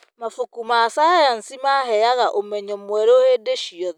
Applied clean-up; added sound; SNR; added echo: none; none; none; none.